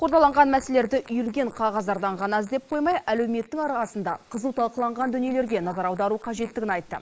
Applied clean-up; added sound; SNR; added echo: neural mask model Resemble Enhance denoiser.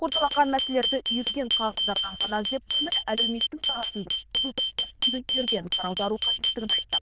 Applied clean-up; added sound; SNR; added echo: neural diffusion model UNIVERSE++.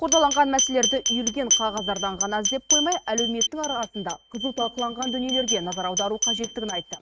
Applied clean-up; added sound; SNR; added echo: neural mask model RNNoise.